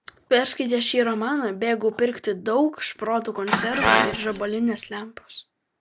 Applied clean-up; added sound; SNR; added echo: none; Brass instrument + Engine starting; -1 dB; none.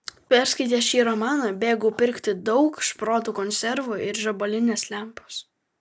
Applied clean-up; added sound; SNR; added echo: none; none; none; none.